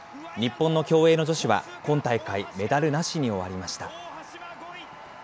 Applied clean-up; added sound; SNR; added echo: none; none; none; none.